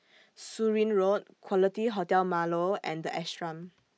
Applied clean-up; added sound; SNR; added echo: none; none; none; none.